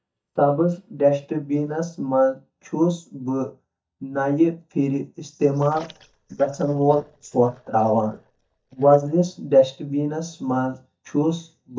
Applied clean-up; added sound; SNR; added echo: neural mask model DeepFilterNet 3.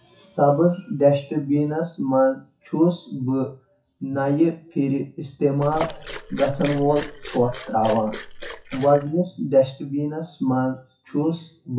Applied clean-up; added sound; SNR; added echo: classical method WPE with log-MMSE.